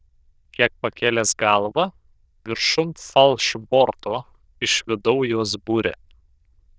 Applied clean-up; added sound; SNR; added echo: neural diffusion model UNIVERSE++.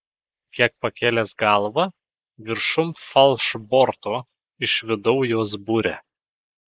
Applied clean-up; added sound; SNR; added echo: neural mask model Resemble Enhance denoiser.